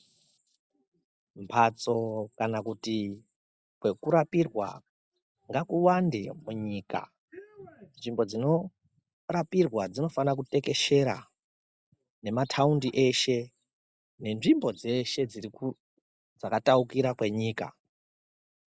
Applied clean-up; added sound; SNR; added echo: none; none; none; none.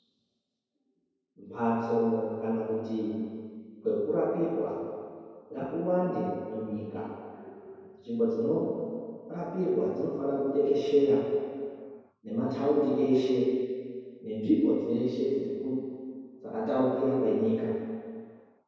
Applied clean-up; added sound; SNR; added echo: none; none; none; reverberation time 2.2 s.